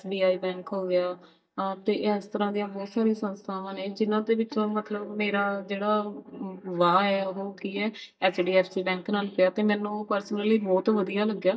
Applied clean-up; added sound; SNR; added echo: neural mask model DeepFilterNet 3.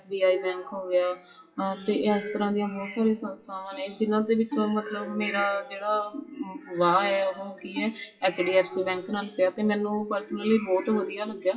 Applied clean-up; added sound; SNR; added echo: classical method WPE with log-MMSE.